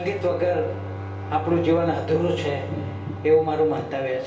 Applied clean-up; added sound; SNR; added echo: none; Bowed string instrument; 10 dB; reverberation time 2.0 s.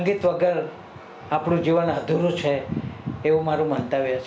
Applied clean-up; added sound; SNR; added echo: none; none; none; none.